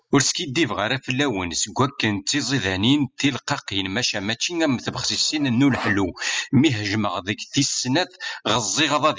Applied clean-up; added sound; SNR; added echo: classical method spectral subtraction.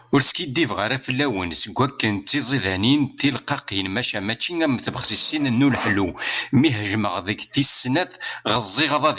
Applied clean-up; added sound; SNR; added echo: none; Sawing; 15 dB; none.